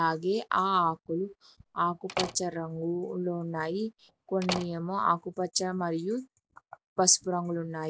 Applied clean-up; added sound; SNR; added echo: none; Slam; 8 dB; none.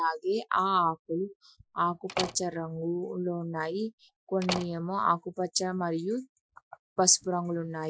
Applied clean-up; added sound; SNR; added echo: classical method Wiener filter.